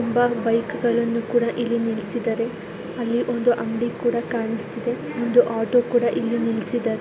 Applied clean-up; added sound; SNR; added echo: none; none; none; none.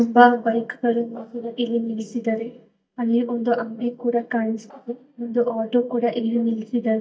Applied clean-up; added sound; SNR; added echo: neural mask model DeepFilterNet 3.